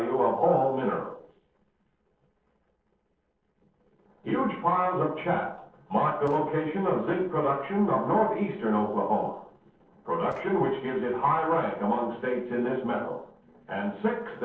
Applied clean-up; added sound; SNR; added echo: neural separator model SepFormer DNS4.